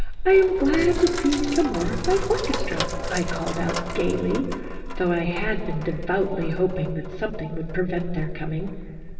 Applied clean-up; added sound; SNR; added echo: none; Sink (filling or washing); 4 dB; reverberation time 2.0 s.